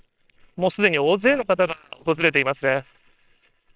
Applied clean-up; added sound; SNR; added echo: neural separator model SepFormer WHAMR!.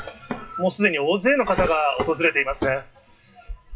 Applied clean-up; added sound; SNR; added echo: classical method WPE with log-MMSE.